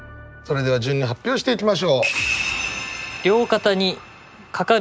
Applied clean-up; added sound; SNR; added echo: none; none; none; none.